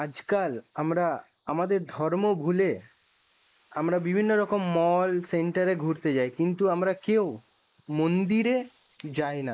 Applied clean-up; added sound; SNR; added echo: neural mask model Resemble Enhance denoiser.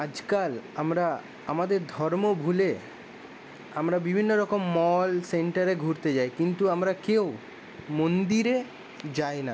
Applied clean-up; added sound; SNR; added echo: none; none; none; none.